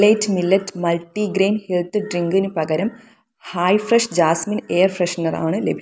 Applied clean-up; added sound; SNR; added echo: none; none; none; none.